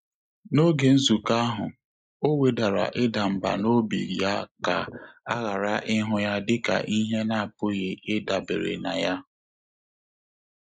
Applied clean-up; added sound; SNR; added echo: neural mask model Resemble Enhance denoiser.